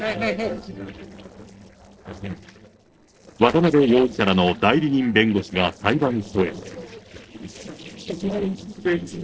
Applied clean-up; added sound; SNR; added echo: neural separator model SepFormer DNS4.